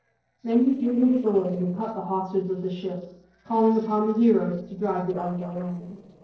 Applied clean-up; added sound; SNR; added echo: neural separator model SepFormer DNS4.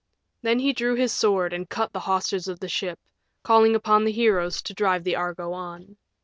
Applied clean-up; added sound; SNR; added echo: none; none; none; none.